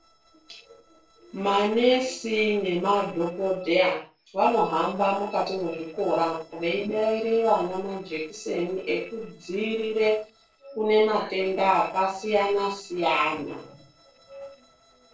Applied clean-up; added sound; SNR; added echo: neural separator model SepFormer DNS4.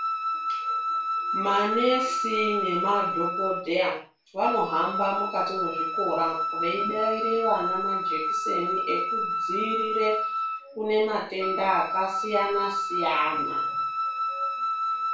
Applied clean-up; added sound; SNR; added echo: none; Wind instrument, woodwind instrument; 0 dB; reverberation time 0.4 s.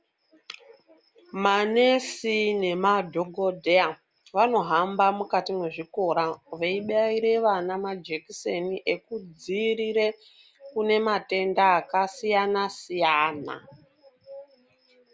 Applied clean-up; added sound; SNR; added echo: none; none; none; none.